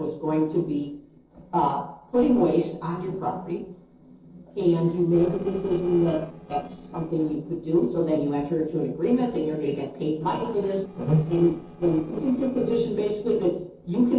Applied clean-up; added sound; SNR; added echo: neural separator model SepFormer DNS4.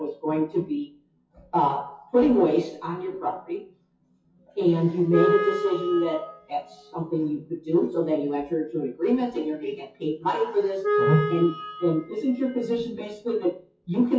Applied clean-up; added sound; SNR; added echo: classical method WPE with log-MMSE.